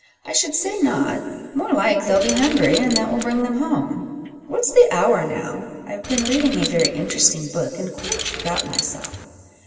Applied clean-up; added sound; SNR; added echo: none; Keys jangling; 7 dB; reverberation time 2.4 s.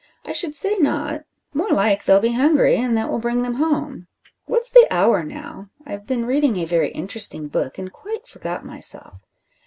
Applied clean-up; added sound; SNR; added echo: none; none; none; none.